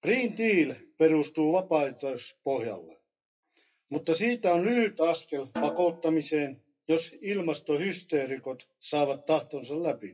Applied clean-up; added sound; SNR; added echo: classical method WPE with log-MMSE.